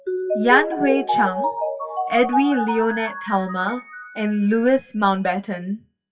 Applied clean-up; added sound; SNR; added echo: classical method WPE with log-MMSE.